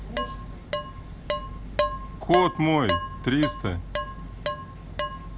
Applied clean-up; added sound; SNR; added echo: none; Dishes, pots, and pans; 2 dB; none.